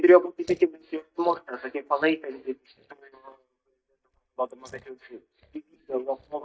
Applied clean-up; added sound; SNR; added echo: neural mask model DeepFilterNet 3.